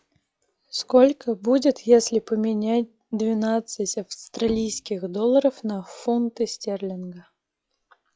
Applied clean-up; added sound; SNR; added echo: classical method log-MMSE.